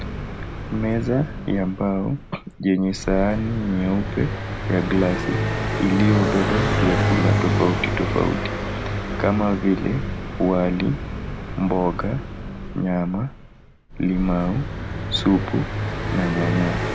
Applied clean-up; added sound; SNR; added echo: none; Car passing by; 2 dB; none.